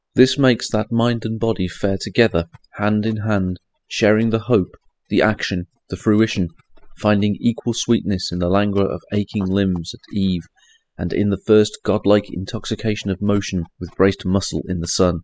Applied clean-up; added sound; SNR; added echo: classical method spectral subtraction.